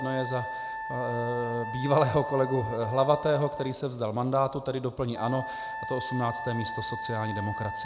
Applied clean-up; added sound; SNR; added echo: none; Wind instrument, woodwind instrument; 8 dB; none.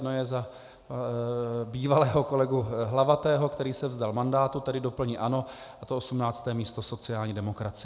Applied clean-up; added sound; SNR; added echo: none; none; none; none.